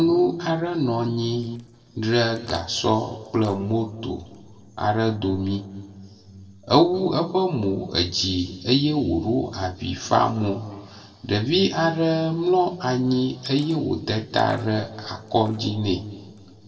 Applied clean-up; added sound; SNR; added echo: neural separator model SepFormer DNS4.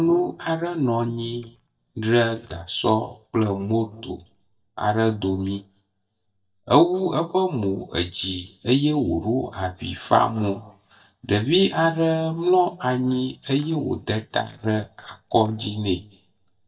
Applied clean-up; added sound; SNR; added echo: neural mask model DeepFilterNet 3.